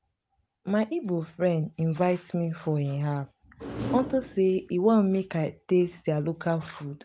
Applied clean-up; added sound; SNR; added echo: none; none; none; none.